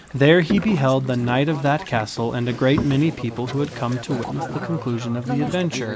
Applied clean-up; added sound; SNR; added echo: none; Boat, Water vehicle; 10 dB; none.